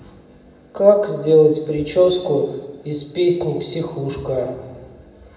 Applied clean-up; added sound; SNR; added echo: none; none; none; reverberation time 1.2 s.